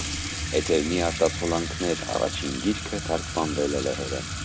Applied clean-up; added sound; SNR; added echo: none; Sink (filling or washing) / Water tap, faucet; 4 dB; none.